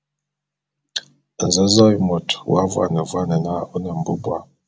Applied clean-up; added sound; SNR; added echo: none; none; none; none.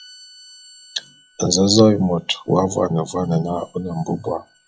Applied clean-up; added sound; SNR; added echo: classical method log-MMSE.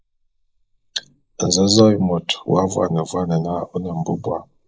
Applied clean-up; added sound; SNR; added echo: neural mask model Resemble Enhance denoiser.